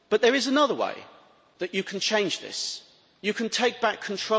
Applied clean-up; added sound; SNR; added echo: none; none; none; none.